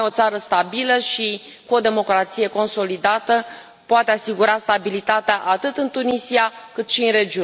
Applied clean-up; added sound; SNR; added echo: none; none; none; none.